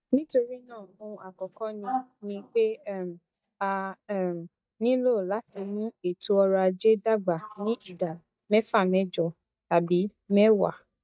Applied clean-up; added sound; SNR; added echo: neural mask model DeepFilterNet 3.